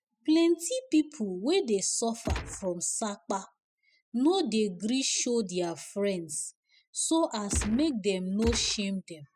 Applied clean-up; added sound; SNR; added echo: classical method spectral subtraction.